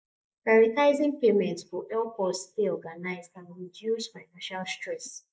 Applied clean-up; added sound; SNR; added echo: neural mask model Resemble Enhance denoiser.